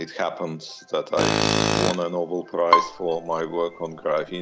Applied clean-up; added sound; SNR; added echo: none; Tools + Bowed string instrument; -2 dB; none.